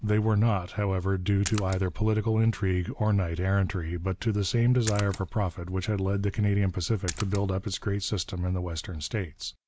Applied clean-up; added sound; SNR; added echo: none; Splash, splatter; 13 dB; none.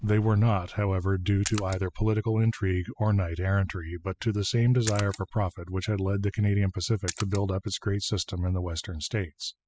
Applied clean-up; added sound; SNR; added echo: classical method spectral subtraction.